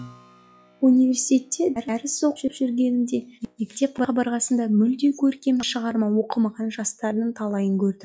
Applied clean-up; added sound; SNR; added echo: classical method log-MMSE.